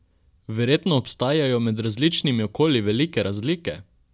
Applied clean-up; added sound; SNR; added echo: none; none; none; none.